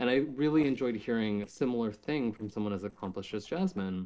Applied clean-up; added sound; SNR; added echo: neural separator model SepFormer DNS4.